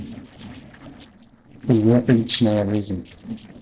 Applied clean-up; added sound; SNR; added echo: neural separator model SepFormer DNS4.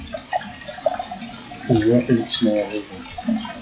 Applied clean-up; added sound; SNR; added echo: classical method WPE with log-MMSE.